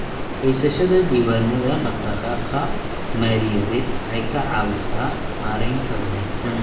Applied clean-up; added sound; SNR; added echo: none; Stream; 2 dB; reverberation time 0.9 s.